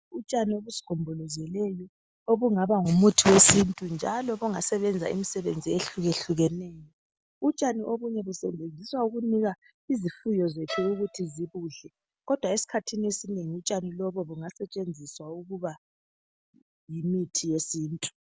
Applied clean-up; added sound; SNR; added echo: none; Bowed string instrument; 14 dB; none.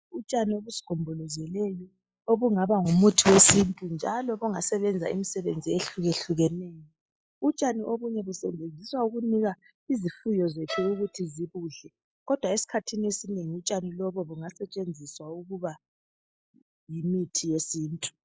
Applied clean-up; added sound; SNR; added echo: classical method log-MMSE.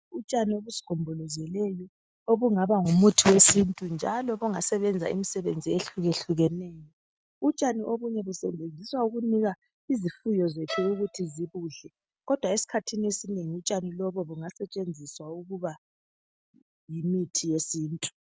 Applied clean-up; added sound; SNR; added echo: neural mask model RNNoise.